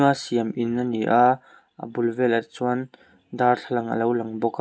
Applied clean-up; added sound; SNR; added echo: none; none; none; none.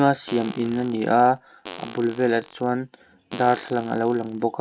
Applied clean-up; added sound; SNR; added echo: none; Fart; 18 dB; none.